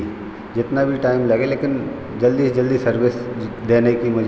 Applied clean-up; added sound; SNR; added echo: none; none; none; none.